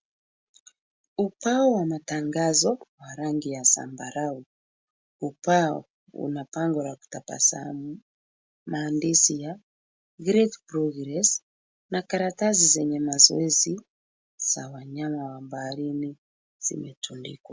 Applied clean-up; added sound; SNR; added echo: none; none; none; none.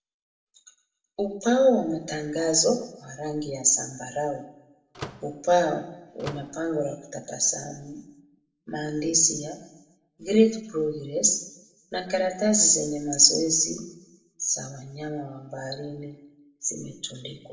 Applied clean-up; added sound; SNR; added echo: none; Slam / Microwave oven; 16 dB; reverberation time 0.6 s.